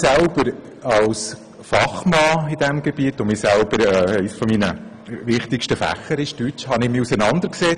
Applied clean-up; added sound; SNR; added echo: none; none; none; none.